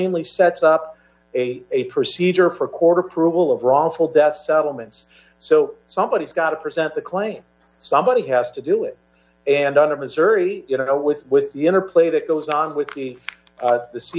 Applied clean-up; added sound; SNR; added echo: none; none; none; none.